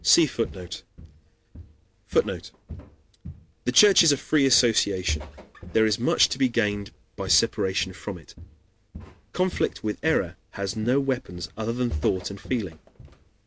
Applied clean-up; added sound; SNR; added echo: none; Walk, footsteps; 14 dB; none.